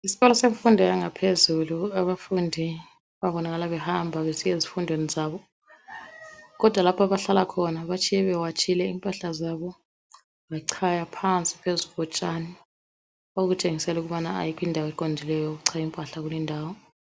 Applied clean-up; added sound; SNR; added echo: none; none; none; none.